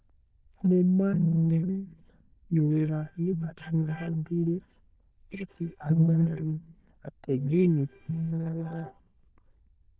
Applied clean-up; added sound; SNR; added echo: neural diffusion model UNIVERSE++.